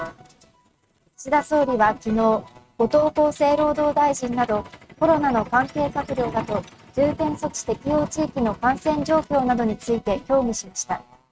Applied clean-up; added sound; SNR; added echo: neural mask model RNNoise.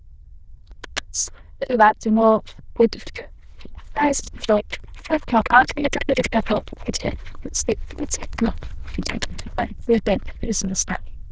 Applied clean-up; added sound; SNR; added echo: neural diffusion model UNIVERSE++.